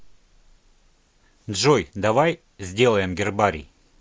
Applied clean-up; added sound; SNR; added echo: none; none; none; none.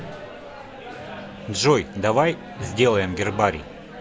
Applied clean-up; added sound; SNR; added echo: none; Microwave oven; 13 dB; none.